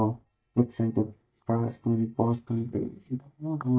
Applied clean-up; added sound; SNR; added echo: neural mask model DeepFilterNet 3.